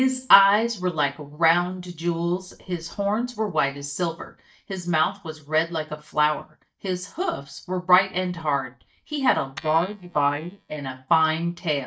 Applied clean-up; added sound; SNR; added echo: neural mask model DeepFilterNet 3.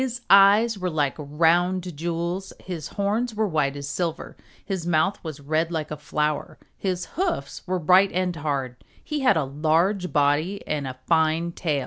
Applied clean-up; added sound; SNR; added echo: none; none; none; none.